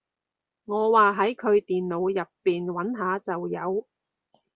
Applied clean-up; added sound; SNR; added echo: none; none; none; none.